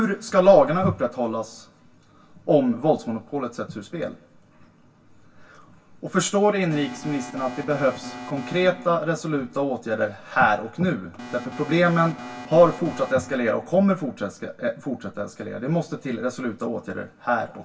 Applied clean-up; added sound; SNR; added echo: none; Alarm; 14 dB; reverberation time 0.1 s.